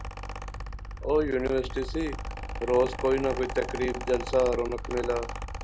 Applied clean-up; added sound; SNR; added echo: none; Mechanical fan; 7 dB; none.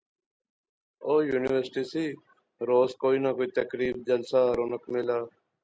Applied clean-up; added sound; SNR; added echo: none; none; none; none.